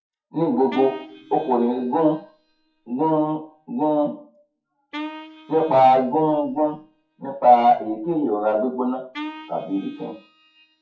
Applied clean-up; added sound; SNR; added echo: classical method WPE with log-MMSE.